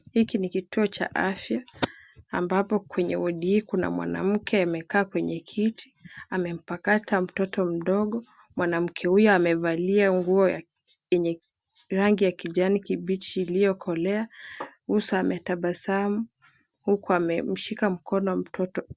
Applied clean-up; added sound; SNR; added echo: none; none; none; none.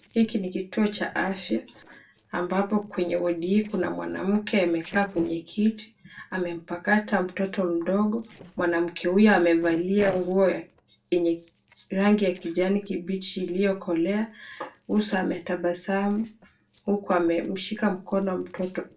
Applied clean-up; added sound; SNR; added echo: neural separator model SepFormer DNS4.